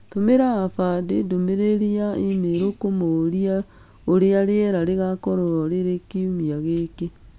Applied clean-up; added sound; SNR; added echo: none; none; none; none.